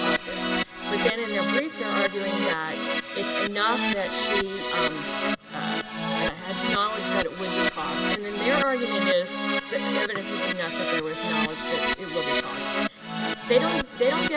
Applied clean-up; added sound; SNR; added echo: none; Keyboard (musical); -2 dB; none.